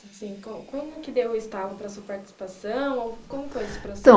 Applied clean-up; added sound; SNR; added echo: neural mask model Resemble Enhance denoiser.